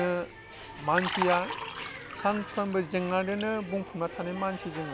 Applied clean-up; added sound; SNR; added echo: none; Liquid; 8 dB; none.